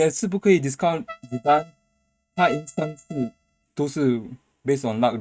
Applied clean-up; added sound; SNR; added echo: neural mask model RNNoise.